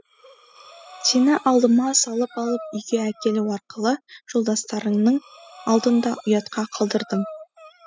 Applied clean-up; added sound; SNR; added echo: classical method spectral subtraction.